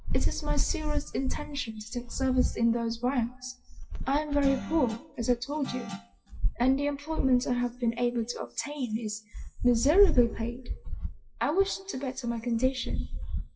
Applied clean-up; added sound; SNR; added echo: classical method WPE with log-MMSE.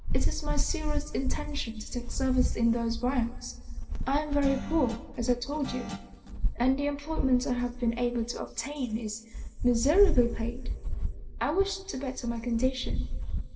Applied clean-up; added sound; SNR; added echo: none; Guitar; 14 dB; reverberation time 3.0 s.